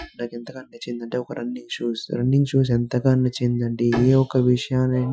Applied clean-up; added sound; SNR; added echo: classical method Wiener filter.